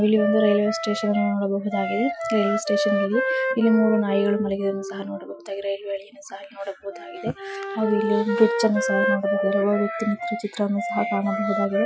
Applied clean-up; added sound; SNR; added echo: classical method Wiener filter.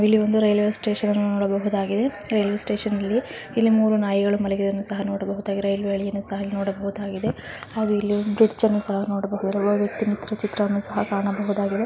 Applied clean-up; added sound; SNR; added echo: none; none; none; none.